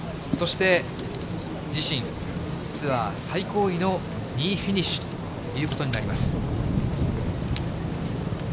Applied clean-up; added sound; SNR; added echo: none; none; none; none.